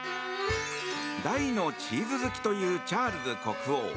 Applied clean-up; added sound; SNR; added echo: none; Trumpet; 10 dB; none.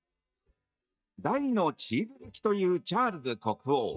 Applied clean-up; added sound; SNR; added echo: neural mask model DeepFilterNet 3.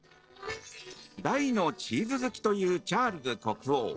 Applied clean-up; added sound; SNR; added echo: neural separator model SepFormer DNS4.